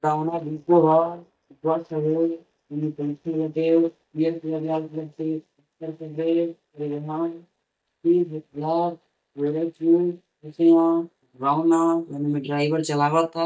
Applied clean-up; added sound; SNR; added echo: neural mask model DeepFilterNet 3.